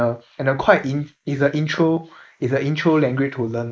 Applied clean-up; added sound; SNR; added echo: neural mask model Resemble Enhance denoiser.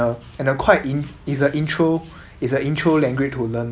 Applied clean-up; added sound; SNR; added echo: none; none; none; none.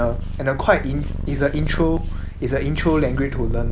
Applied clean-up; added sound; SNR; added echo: none; Purr; 3 dB; none.